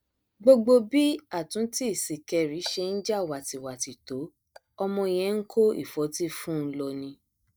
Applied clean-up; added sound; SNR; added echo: neural mask model DeepFilterNet 3.